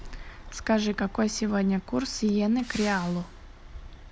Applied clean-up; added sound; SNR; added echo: none; Truck; 15 dB; none.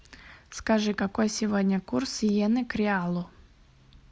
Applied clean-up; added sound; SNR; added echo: none; none; none; none.